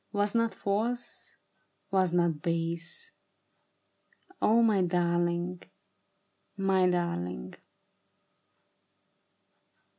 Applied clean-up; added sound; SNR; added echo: none; none; none; none.